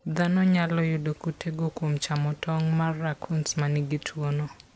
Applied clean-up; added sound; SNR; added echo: none; none; none; none.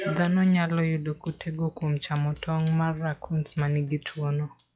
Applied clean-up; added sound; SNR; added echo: classical method log-MMSE.